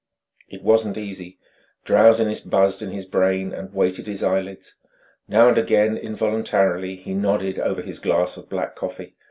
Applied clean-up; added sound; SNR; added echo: none; none; none; none.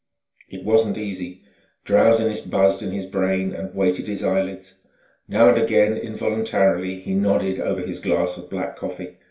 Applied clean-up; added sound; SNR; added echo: none; none; none; reverberation time 0.4 s.